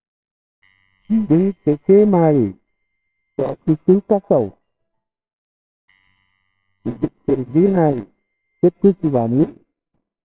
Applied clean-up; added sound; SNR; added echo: neural separator model SepFormer WHAMR!.